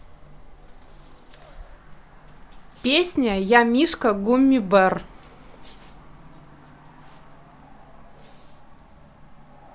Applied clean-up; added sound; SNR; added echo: none; none; none; none.